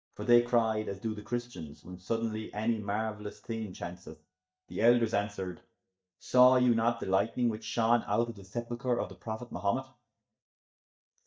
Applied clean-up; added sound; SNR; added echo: neural mask model DeepFilterNet 3.